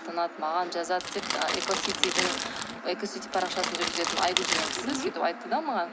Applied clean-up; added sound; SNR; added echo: none; Crackle; 0 dB; none.